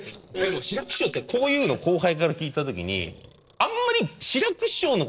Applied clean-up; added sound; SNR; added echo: neural separator model SepFormer DNS4.